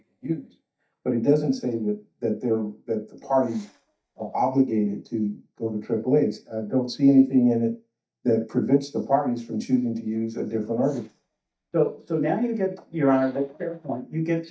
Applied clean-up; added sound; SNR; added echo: neural mask model DeepFilterNet 3.